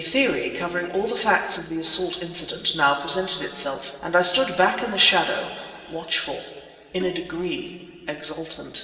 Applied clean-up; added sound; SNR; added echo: neural separator model SepFormer DNS4.